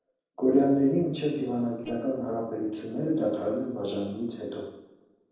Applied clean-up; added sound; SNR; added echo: neural separator model SepFormer DNS4.